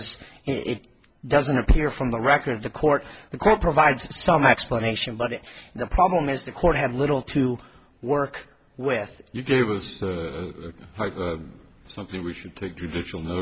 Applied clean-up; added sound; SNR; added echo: none; none; none; none.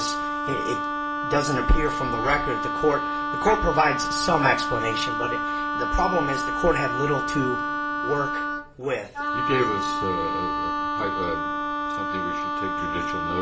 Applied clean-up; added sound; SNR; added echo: none; Wind instrument, woodwind instrument; 0 dB; reverberation time 1.7 s.